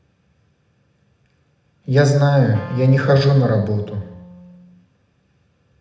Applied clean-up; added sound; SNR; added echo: none; Wind instrument, woodwind instrument; 20 dB; reverberation time 0.8 s.